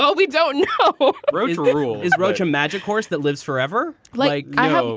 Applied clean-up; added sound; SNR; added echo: none; none; none; none.